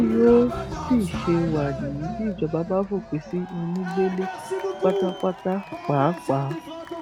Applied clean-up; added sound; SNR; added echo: none; Cheering; 7 dB; none.